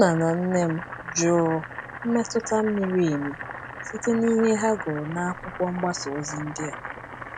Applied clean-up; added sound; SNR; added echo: none; Boiling; 12 dB; none.